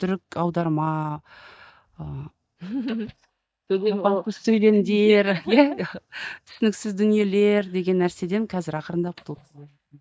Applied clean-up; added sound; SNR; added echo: neural mask model DeepFilterNet 3.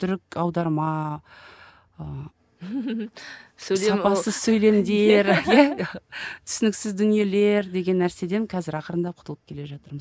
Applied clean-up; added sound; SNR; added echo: none; none; none; none.